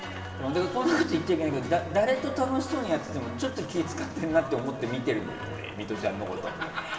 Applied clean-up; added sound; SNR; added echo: none; Rain; 17 dB; reverberation time 1.7 s.